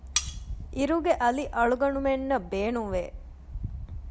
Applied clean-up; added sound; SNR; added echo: none; Cutlery, silverware; 5 dB; none.